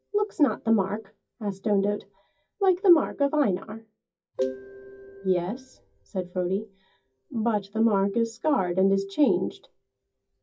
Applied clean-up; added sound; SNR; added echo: classical method WPE with log-MMSE.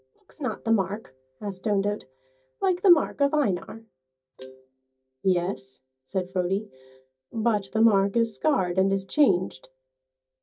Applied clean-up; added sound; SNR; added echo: neural mask model DeepFilterNet 3.